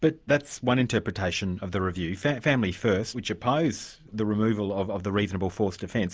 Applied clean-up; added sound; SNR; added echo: none; none; none; none.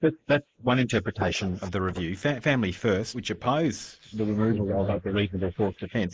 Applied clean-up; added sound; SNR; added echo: neural mask model Resemble Enhance denoiser.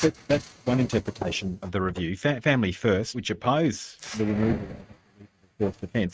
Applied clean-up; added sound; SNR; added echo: neural mask model RNNoise.